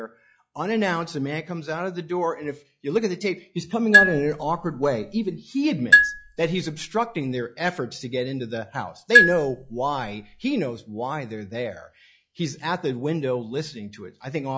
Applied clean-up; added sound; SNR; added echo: classical method log-MMSE.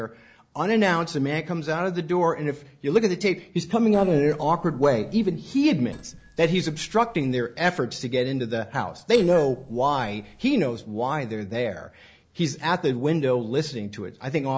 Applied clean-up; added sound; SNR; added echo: neural separator model SepFormer DNS4.